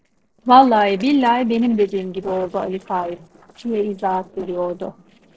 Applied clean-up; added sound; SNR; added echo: neural separator model SepFormer DNS4.